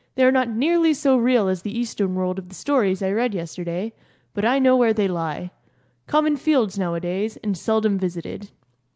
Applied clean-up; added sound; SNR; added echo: none; none; none; none.